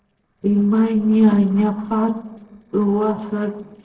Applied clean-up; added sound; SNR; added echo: neural separator model SepFormer DNS4.